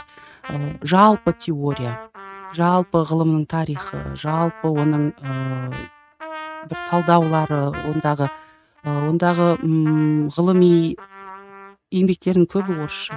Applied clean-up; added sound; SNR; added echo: neural mask model RNNoise.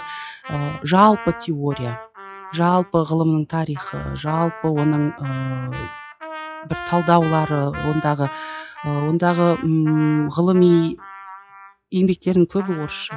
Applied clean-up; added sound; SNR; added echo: classical method log-MMSE.